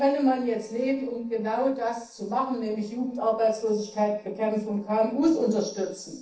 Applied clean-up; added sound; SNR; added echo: neural separator model SepFormer DNS4.